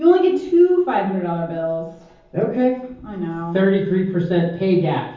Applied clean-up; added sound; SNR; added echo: none; none; none; reverberation time 0.7 s.